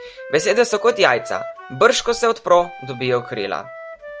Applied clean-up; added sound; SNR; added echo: none; Wind instrument, woodwind instrument; 15 dB; none.